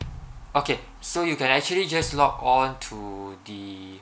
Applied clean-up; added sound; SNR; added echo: none; Bass drum; 16 dB; none.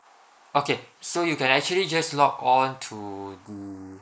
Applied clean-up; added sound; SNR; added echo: neural mask model Resemble Enhance denoiser.